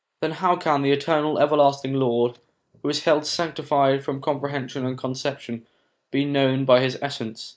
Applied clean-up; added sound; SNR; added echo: neural mask model Resemble Enhance denoiser.